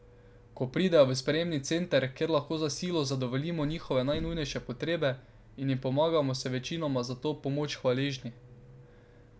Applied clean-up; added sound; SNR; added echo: none; none; none; none.